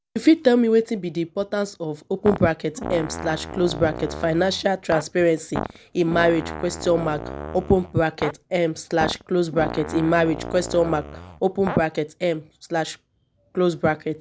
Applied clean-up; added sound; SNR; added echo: none; Fart; 10 dB; none.